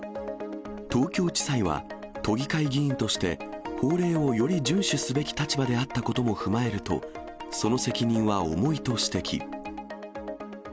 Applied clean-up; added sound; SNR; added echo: none; none; none; none.